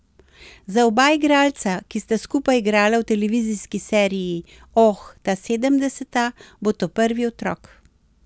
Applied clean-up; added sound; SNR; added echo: none; none; none; none.